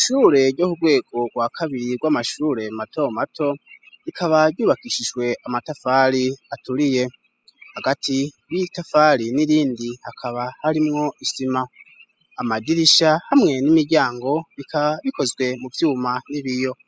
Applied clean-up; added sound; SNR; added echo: classical method spectral subtraction.